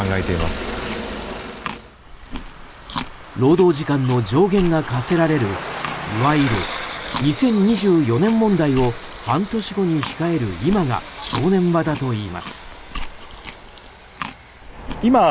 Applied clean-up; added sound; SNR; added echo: none; Chewing, mastication; 13 dB; none.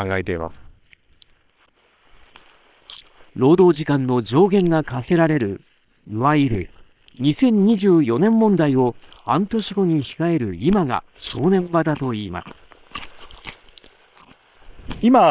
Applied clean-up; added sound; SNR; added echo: neural separator model SepFormer WHAM!.